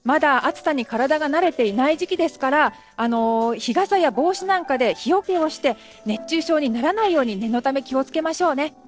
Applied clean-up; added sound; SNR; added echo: neural separator model SepFormer DNS4.